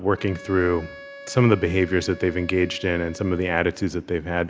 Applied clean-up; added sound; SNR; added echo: none; Wind instrument, woodwind instrument; 19 dB; none.